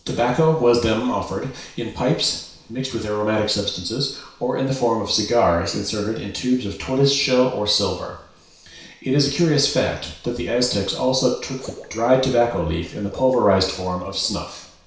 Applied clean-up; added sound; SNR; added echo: none; Water / Liquid; 18 dB; reverberation time 0.6 s.